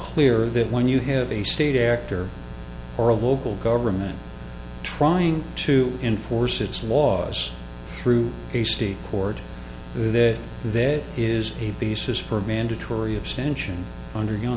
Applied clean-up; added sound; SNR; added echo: none; none; none; none.